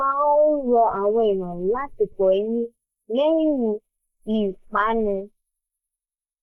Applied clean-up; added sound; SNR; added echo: neural mask model Resemble Enhance denoiser.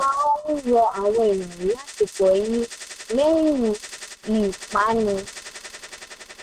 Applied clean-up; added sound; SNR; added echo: neural mask model RNNoise.